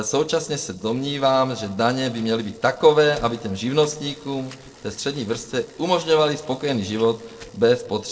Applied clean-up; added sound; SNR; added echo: neural separator model SepFormer DNS4.